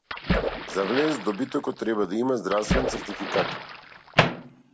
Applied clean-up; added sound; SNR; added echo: none; Splash, splatter + Microwave oven; 1 dB; none.